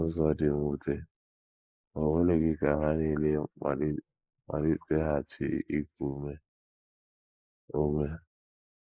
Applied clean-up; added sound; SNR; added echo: neural mask model Resemble Enhance denoiser.